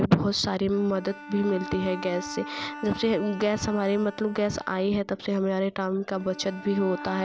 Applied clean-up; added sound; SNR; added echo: none; Bowed string instrument; 14 dB; none.